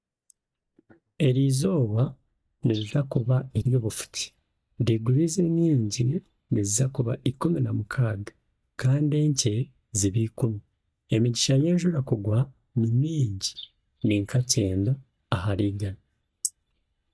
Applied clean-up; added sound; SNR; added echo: neural mask model DeepFilterNet 3.